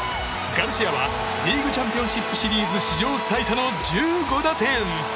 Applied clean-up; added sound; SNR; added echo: none; Brass instrument; 10 dB; none.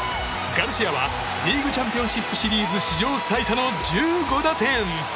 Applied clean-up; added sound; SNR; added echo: none; none; none; none.